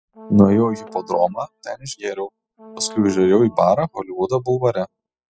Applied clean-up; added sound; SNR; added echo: classical method spectral subtraction.